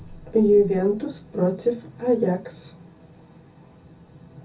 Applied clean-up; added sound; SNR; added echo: none; none; none; reverberation time 0.3 s.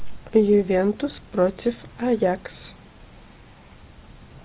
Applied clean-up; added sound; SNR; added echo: none; none; none; none.